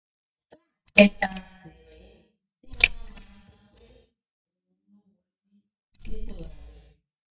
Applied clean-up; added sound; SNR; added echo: neural mask model DeepFilterNet 3.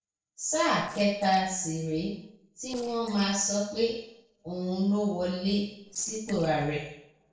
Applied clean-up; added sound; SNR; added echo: neural separator model SepFormer DNS4.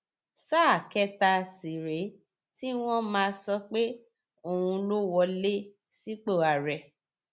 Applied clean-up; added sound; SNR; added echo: none; none; none; none.